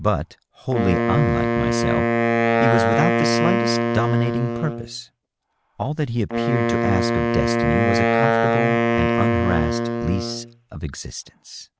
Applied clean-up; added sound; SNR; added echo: none; Wind instrument, woodwind instrument; -4 dB; none.